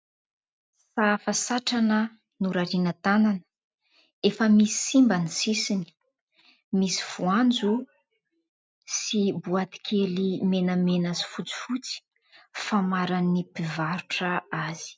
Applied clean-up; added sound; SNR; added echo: none; none; none; none.